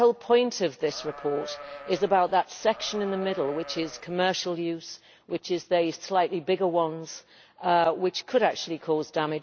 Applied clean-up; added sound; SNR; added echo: none; Livestock, farm animals, working animals; 15 dB; none.